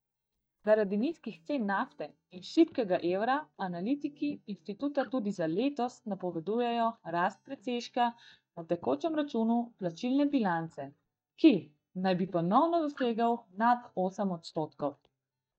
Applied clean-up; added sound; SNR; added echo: neural mask model DeepFilterNet 3.